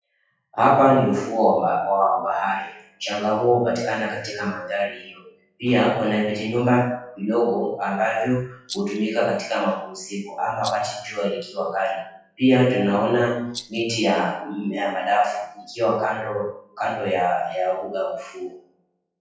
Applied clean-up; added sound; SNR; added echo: classical method WPE with log-MMSE.